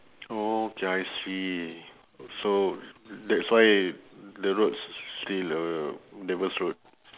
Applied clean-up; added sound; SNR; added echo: none; none; none; none.